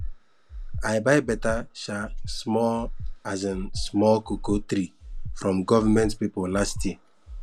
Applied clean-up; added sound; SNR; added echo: none; Breathing; 8 dB; none.